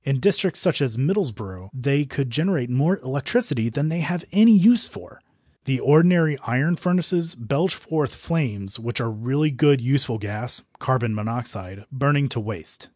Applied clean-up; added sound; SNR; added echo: none; none; none; none.